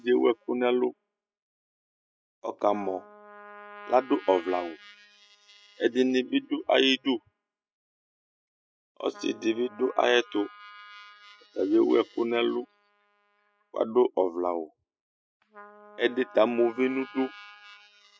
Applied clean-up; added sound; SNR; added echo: classical method spectral subtraction.